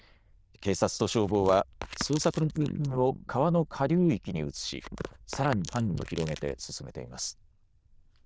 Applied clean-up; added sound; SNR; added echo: neural diffusion model UNIVERSE++.